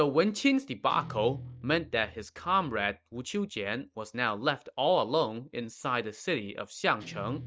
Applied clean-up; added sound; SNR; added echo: neural mask model RNNoise.